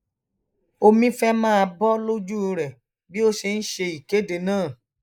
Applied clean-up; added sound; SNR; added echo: neural mask model Resemble Enhance denoiser.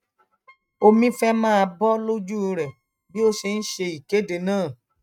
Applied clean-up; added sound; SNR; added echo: neural mask model RNNoise.